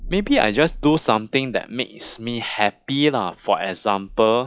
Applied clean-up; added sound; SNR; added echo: classical method log-MMSE.